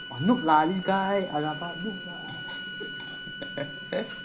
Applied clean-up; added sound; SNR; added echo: none; Bowed string instrument; 11 dB; reverberation time 0.4 s.